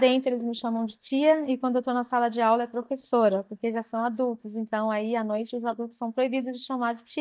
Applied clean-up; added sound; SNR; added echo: neural mask model DeepFilterNet 3.